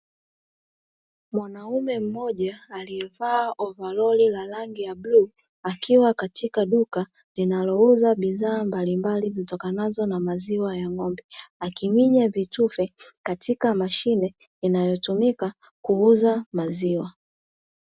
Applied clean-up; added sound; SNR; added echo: none; none; none; none.